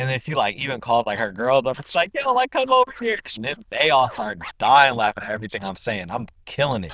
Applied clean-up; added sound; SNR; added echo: neural diffusion model UNIVERSE++.